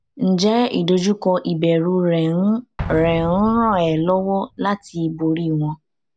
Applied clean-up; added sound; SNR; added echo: none; Explosion; 18 dB; none.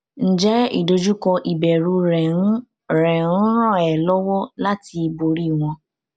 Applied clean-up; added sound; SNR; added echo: none; none; none; none.